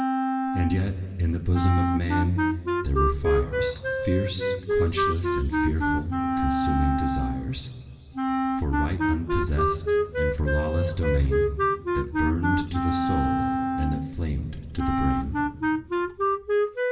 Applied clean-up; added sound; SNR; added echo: none; Wind instrument, woodwind instrument; -1 dB; reverberation time 2.9 s.